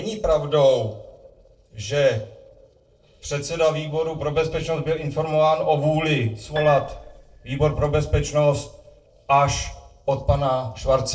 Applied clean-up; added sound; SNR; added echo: neural separator model SepFormer DNS4.